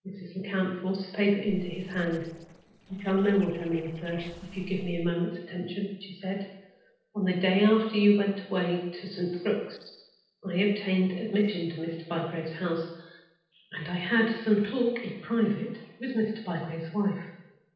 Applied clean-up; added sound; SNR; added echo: neural separator model SepFormer DNS4.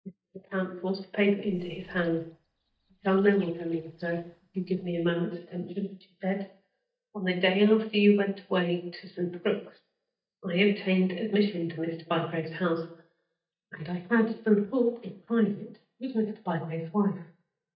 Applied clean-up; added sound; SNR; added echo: neural mask model DeepFilterNet 3.